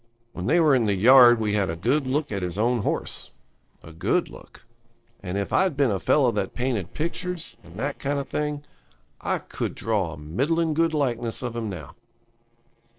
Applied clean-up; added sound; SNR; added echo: neural separator model SepFormer DNS4.